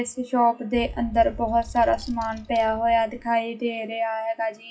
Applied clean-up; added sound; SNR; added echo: classical method WPE with log-MMSE.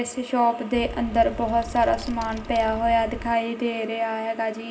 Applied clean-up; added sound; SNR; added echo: none; Wind; 12 dB; reverberation time 0.6 s.